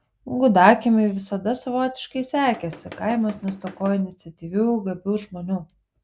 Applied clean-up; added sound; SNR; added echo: none; Tools; 19 dB; none.